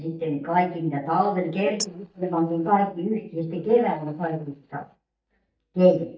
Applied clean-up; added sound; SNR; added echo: neural mask model DeepFilterNet 3.